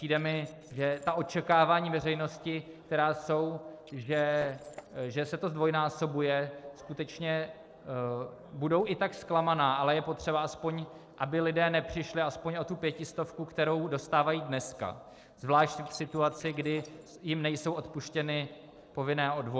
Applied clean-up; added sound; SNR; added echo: neural separator model SepFormer DNS4.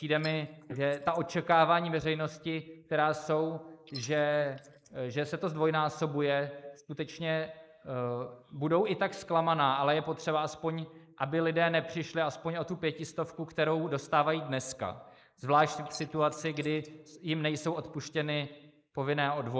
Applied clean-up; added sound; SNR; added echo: neural mask model Resemble Enhance denoiser.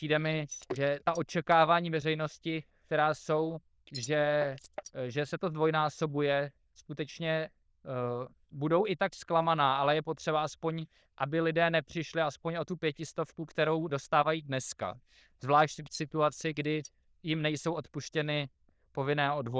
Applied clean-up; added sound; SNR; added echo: neural diffusion model UNIVERSE++.